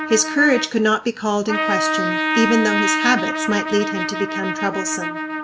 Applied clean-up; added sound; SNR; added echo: none; Trumpet; 2 dB; none.